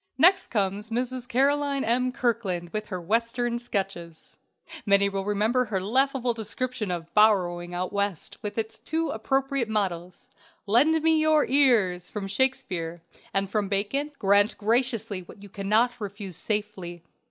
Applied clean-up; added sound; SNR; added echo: none; none; none; none.